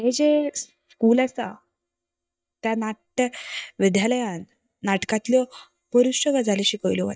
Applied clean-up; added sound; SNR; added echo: neural mask model DeepFilterNet 3.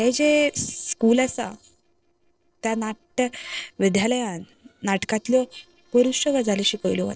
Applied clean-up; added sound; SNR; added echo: neural separator model SepFormer DNS4.